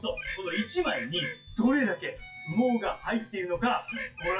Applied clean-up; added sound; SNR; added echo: classical method WPE with log-MMSE.